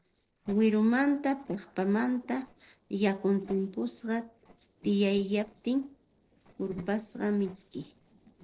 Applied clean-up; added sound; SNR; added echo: neural separator model SepFormer DNS4.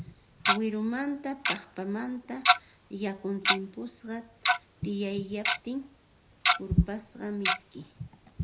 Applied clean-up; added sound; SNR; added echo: none; Tick-tock; -4 dB; none.